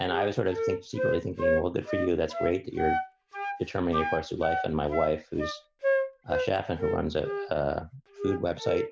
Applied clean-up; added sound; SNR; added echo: none; Wind instrument, woodwind instrument; 2 dB; none.